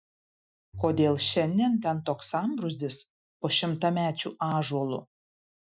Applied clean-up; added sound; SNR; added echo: classical method Wiener filter.